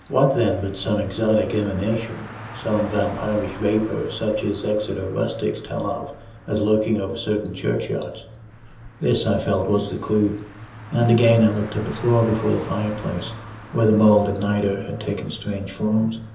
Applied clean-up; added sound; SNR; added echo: none; Car; 19 dB; reverberation time 1.2 s.